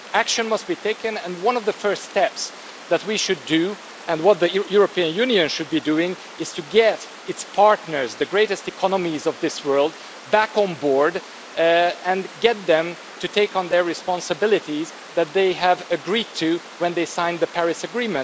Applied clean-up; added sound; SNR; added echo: none; Water; 18 dB; none.